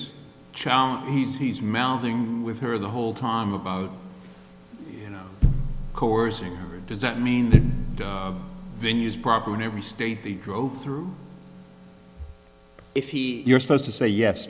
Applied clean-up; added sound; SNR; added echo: none; none; none; none.